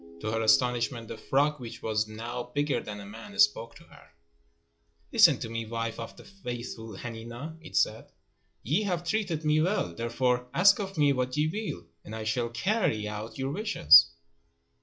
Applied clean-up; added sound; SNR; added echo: classical method log-MMSE.